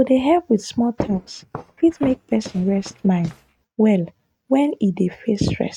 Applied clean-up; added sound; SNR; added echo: neural mask model RNNoise.